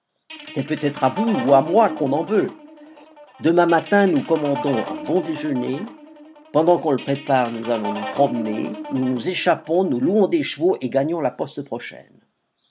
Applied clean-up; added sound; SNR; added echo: none; Guitar; 12 dB; none.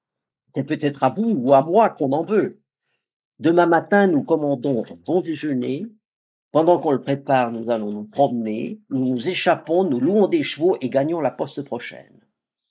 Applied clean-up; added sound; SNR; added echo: neural mask model Resemble Enhance denoiser.